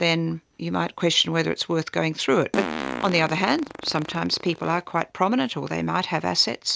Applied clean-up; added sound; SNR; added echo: none; Fart; 13 dB; none.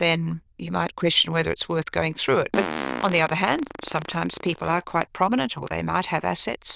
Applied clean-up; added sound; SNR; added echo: neural diffusion model UNIVERSE++.